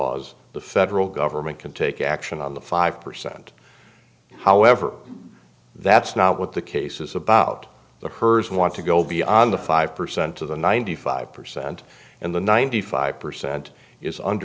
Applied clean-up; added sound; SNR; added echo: none; none; none; none.